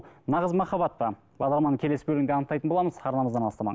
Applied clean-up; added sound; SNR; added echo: none; none; none; none.